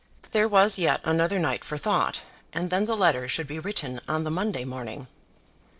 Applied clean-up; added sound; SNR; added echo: neural separator model SepFormer DNS4.